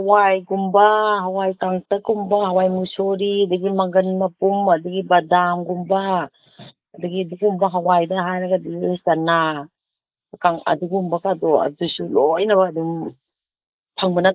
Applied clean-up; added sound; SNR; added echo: neural mask model Resemble Enhance denoiser.